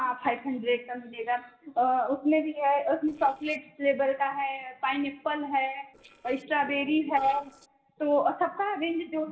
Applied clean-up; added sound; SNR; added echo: neural separator model SepFormer DNS4.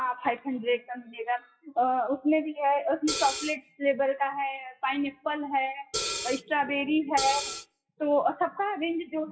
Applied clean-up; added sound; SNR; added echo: classical method WPE with log-MMSE.